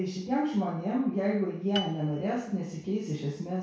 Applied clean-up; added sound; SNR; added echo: none; Piano; 13 dB; reverberation time 0.6 s.